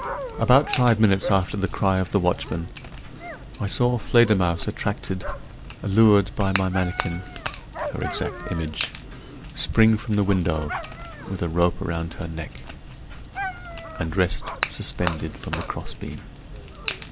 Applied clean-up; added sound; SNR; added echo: none; Crack / Crackle + Dog; 10 dB; none.